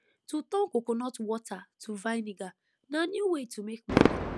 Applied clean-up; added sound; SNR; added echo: none; Fireworks; 0 dB; none.